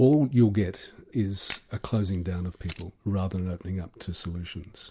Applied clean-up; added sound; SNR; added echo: none; Camera; 15 dB; none.